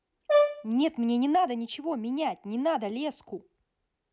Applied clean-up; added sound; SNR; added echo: none; Brass instrument; -1 dB; none.